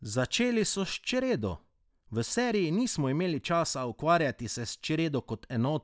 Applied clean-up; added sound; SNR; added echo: none; none; none; none.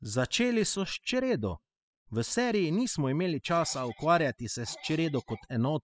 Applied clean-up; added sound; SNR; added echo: classical method spectral subtraction.